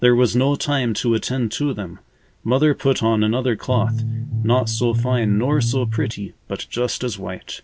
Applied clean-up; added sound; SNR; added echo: none; Bass guitar; 1 dB; none.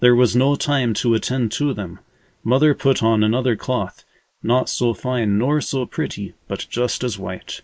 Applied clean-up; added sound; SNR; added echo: neural mask model Resemble Enhance denoiser.